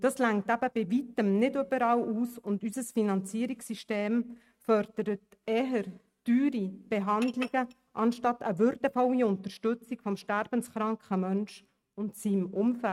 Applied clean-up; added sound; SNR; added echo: neural mask model RNNoise.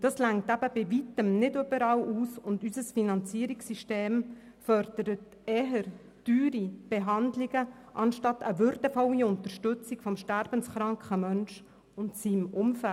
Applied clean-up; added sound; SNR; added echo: none; none; none; none.